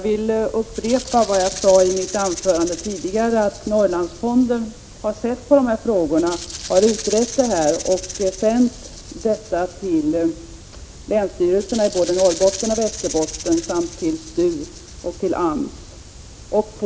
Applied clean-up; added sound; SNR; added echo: none; Rattle (instrument); 14 dB; none.